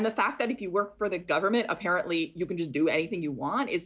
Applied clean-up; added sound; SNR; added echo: none; none; none; none.